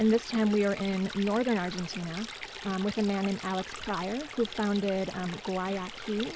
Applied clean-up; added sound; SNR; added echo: none; Stream; 12 dB; none.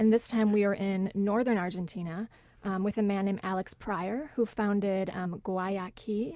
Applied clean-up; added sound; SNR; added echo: none; none; none; none.